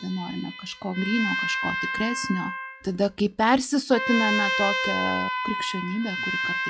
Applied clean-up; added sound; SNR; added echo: classical method log-MMSE.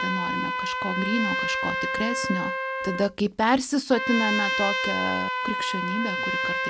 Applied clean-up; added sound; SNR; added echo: none; Trumpet; 0 dB; none.